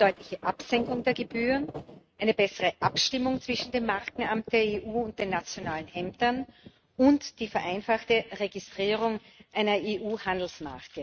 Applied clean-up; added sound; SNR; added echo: neural mask model RNNoise.